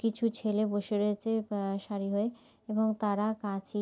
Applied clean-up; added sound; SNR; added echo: none; none; none; none.